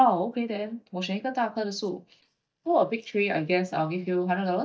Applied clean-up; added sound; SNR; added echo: neural mask model DeepFilterNet 3.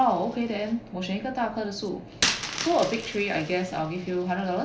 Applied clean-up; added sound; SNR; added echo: none; Coin (dropping); 8 dB; reverberation time 0.3 s.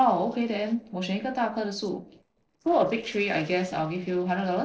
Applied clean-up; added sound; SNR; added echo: neural separator model SepFormer DNS4.